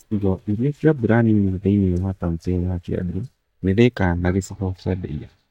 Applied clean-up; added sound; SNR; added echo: neural mask model DeepFilterNet 3.